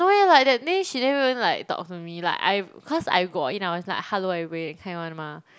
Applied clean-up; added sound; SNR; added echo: none; none; none; none.